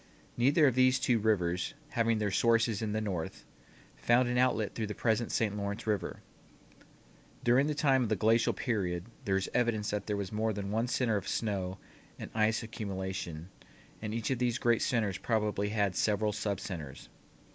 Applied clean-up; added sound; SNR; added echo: none; none; none; none.